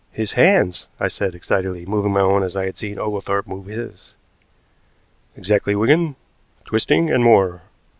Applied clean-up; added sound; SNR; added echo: none; none; none; none.